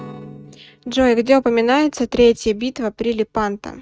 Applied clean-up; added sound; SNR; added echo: neural mask model RNNoise.